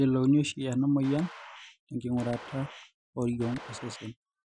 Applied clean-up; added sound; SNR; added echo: classical method Wiener filter.